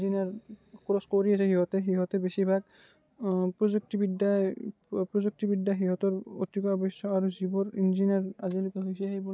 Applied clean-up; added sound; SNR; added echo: none; none; none; none.